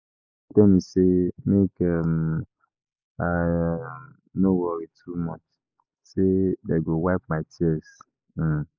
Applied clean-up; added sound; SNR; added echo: neural mask model Resemble Enhance denoiser.